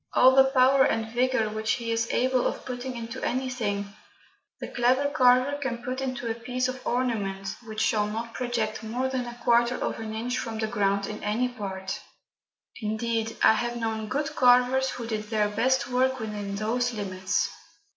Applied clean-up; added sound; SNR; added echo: none; none; none; none.